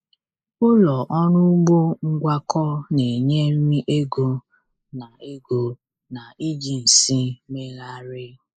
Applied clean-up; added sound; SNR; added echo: neural mask model Resemble Enhance denoiser.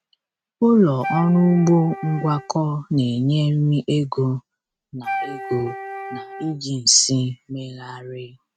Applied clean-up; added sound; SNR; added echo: neural mask model RNNoise.